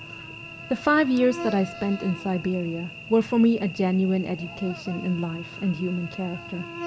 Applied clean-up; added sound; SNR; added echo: none; Cricket / Buzz; 13 dB; reverberation time 0.8 s.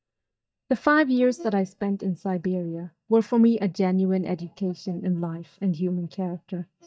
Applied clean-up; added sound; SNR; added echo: neural mask model DeepFilterNet 3.